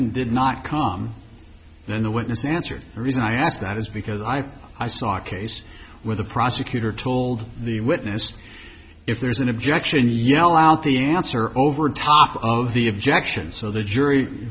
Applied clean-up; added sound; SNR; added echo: none; none; none; none.